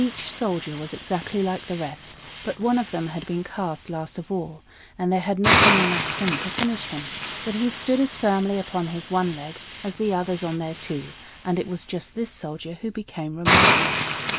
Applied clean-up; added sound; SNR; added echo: none; Hiss; 1 dB; none.